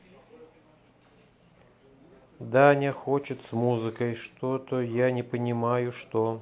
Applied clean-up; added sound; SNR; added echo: none; none; none; none.